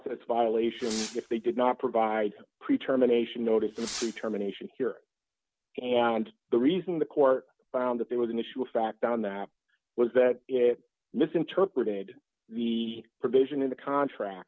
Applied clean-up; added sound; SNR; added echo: none; Fireworks; 14 dB; none.